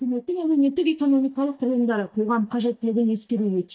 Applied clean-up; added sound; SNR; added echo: neural mask model DeepFilterNet 3.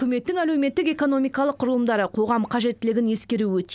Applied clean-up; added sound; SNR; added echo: none; none; none; none.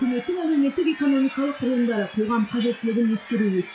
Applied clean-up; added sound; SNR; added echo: classical method WPE with log-MMSE.